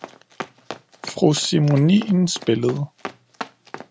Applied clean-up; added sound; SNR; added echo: none; Run; 16 dB; none.